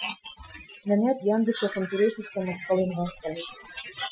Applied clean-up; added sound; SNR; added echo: classical method Wiener filter.